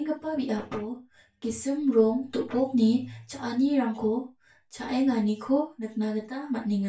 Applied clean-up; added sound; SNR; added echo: none; none; none; reverberation time 0.2 s.